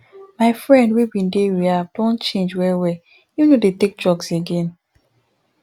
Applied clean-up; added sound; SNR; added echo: none; none; none; none.